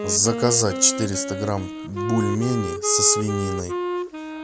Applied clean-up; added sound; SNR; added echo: none; Wind instrument, woodwind instrument; 5 dB; none.